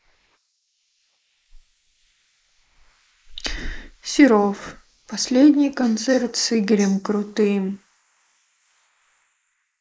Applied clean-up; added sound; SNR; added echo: neural mask model Resemble Enhance denoiser.